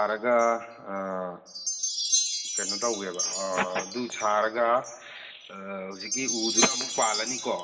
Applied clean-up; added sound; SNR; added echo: none; Wind chime; 3 dB; reverberation time 1.2 s.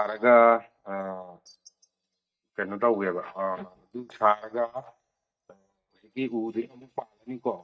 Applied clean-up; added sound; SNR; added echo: neural mask model DeepFilterNet 3.